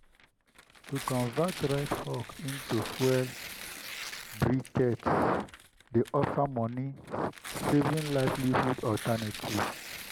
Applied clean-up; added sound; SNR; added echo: none; Tearing; 13 dB; none.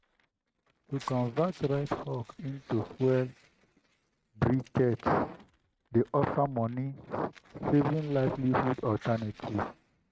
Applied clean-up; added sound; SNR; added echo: neural mask model RNNoise.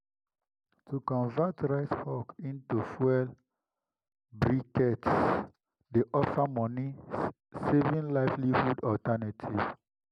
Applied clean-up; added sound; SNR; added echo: none; none; none; none.